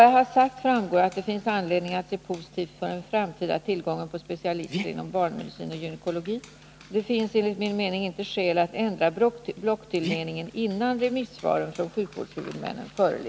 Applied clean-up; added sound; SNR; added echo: none; Dog; 18 dB; none.